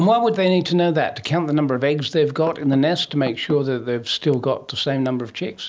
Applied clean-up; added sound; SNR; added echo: neural mask model Resemble Enhance denoiser.